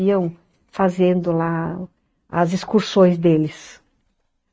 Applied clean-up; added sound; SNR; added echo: neural mask model RNNoise.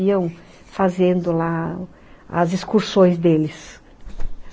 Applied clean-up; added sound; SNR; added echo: none; Alarm / Insect; 12 dB; none.